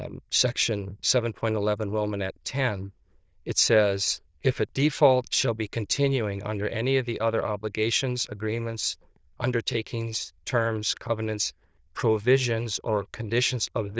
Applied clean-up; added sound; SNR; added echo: neural diffusion model UNIVERSE++.